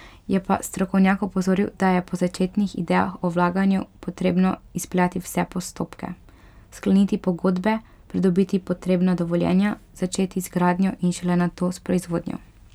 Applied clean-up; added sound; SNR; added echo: none; none; none; none.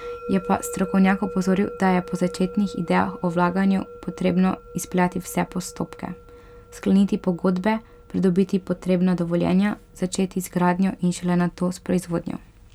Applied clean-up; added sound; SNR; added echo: none; Musical instrument; 18 dB; none.